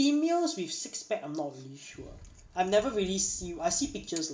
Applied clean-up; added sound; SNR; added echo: none; Wind; 19 dB; reverberation time 0.2 s.